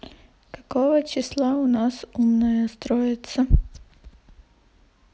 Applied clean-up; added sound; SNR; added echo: none; none; none; none.